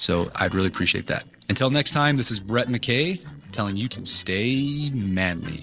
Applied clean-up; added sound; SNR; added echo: neural separator model SepFormer DNS4.